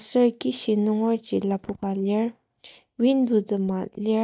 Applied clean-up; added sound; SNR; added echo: neural mask model DeepFilterNet 3.